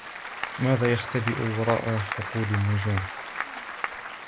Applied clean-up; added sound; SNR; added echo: none; Applause / Crowd; 6 dB; none.